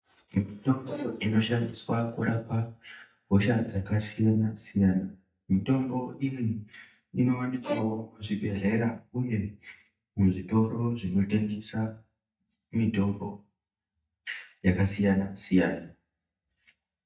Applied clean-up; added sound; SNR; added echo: neural mask model DeepFilterNet 3.